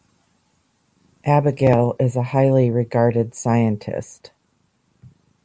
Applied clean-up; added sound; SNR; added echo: none; none; none; none.